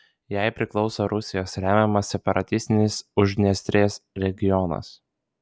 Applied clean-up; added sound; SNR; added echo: none; none; none; none.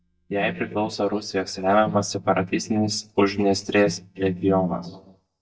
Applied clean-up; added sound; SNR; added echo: neural mask model DeepFilterNet 3.